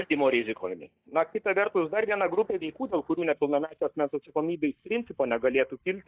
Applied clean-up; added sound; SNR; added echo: neural mask model DeepFilterNet 3.